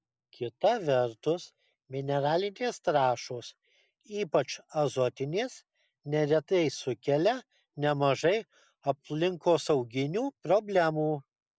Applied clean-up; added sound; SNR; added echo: none; none; none; none.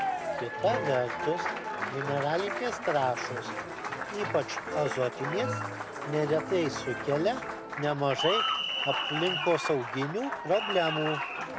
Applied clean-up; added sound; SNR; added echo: none; Applause; 2 dB; none.